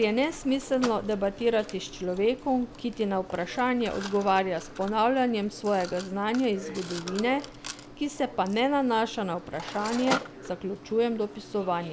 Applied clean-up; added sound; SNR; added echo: none; Mechanisms; 13 dB; none.